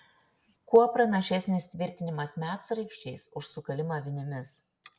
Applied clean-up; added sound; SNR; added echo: none; none; none; none.